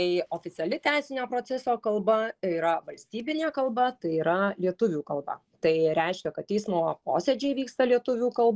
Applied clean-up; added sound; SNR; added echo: none; none; none; none.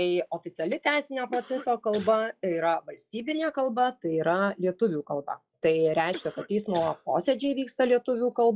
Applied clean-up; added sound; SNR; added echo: classical method log-MMSE.